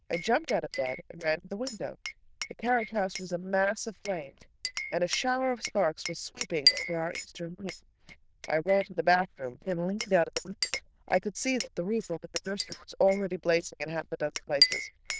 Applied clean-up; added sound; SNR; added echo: neural diffusion model UNIVERSE++.